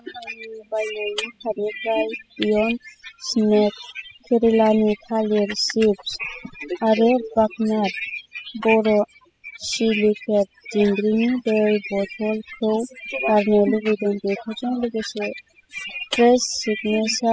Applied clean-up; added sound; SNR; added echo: classical method spectral subtraction.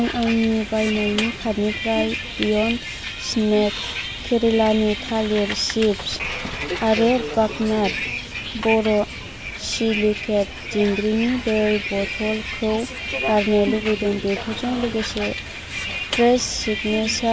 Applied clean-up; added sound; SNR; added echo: none; Bus; 8 dB; none.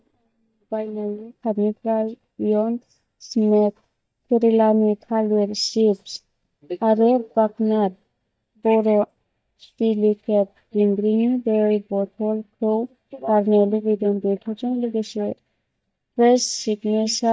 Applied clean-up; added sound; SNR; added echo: neural mask model DeepFilterNet 3.